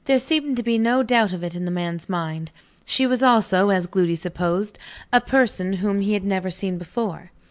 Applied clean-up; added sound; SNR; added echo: none; none; none; none.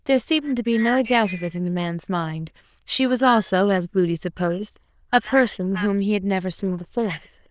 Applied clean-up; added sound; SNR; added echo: neural diffusion model UNIVERSE++.